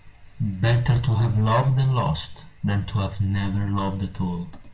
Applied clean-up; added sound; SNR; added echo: none; none; none; reverberation time 0.4 s.